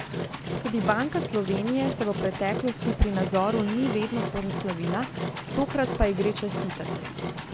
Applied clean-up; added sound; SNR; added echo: none; Engine; 4 dB; none.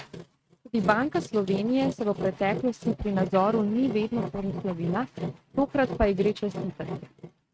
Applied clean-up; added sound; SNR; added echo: neural mask model RNNoise.